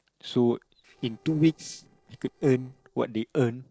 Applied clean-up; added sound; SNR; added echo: neural separator model SepFormer DNS4.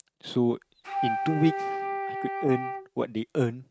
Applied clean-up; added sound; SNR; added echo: neural mask model RNNoise.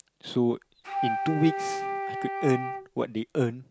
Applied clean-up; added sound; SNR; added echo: none; Wind instrument, woodwind instrument; 4 dB; none.